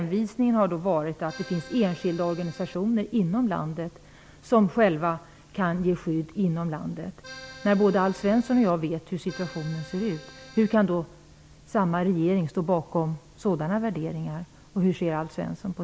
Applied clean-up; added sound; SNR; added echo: none; Accordion; 18 dB; none.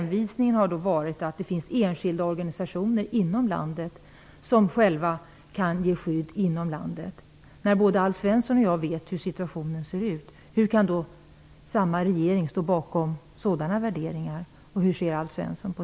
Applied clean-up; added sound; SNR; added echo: none; none; none; none.